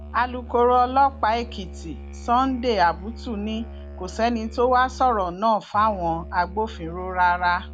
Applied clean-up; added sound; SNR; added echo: none; Musical instrument; 14 dB; none.